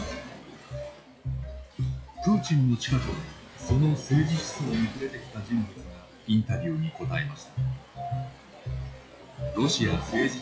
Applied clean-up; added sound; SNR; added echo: classical method log-MMSE.